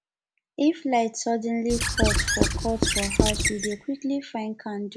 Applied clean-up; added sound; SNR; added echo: none; Squeak / Writing; -2 dB; none.